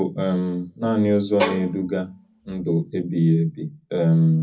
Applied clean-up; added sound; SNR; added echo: none; Bowed string instrument; 9 dB; reverberation time 0.4 s.